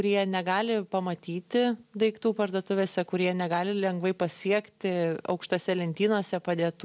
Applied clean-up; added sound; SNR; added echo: none; none; none; none.